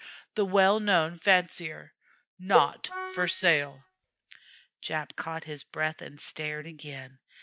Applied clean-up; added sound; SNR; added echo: neural mask model DeepFilterNet 3.